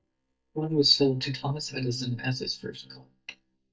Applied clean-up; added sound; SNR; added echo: neural mask model DeepFilterNet 3.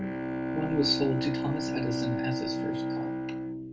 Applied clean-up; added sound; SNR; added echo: none; Bowed string instrument; -2 dB; reverberation time 0.2 s.